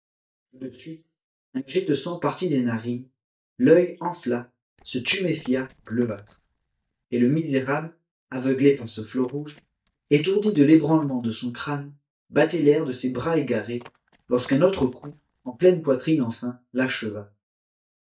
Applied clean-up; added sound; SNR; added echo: neural mask model DeepFilterNet 3.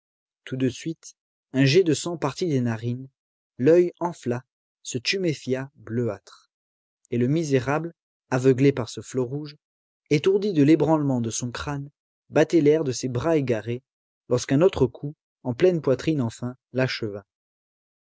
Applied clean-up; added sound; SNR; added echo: none; none; none; none.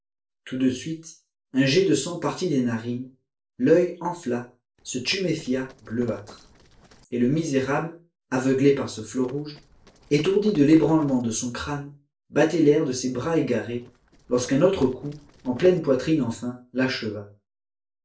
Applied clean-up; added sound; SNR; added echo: neural separator model SepFormer DNS4.